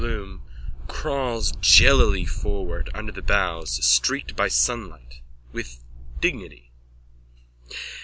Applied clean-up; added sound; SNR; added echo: none; none; none; none.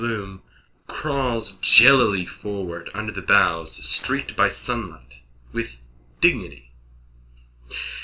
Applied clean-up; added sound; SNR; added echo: neural separator model SepFormer DNS4.